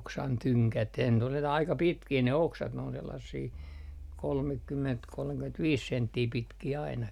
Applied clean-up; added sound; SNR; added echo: none; Bowed string instrument; 18 dB; none.